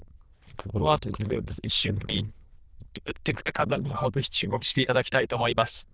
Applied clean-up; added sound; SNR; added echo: neural diffusion model UNIVERSE++.